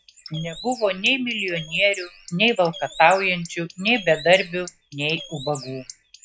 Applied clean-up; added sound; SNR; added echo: classical method log-MMSE.